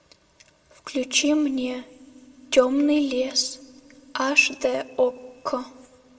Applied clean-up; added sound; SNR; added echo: none; none; none; reverberation time 0.8 s.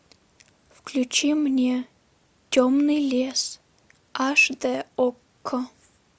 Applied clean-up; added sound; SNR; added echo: none; none; none; none.